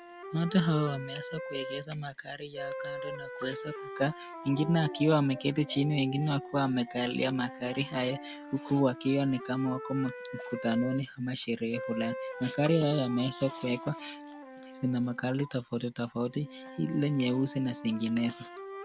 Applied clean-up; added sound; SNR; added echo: none; Wind instrument, woodwind instrument; 12 dB; none.